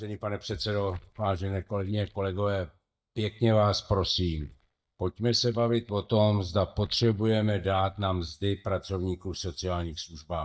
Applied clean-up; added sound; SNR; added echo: neural mask model DeepFilterNet 3.